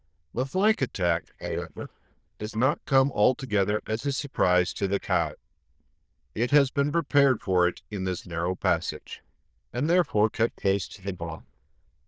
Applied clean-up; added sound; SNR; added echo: neural diffusion model UNIVERSE++.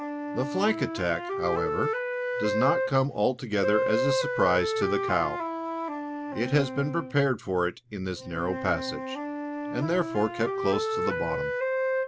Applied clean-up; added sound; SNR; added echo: none; Wind instrument, woodwind instrument; 2 dB; none.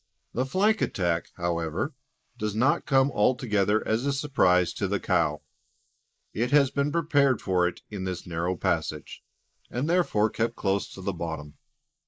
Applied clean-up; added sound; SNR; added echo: neural mask model Resemble Enhance denoiser.